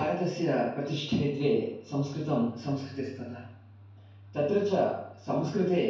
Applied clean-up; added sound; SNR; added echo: none; none; none; reverberation time 0.5 s.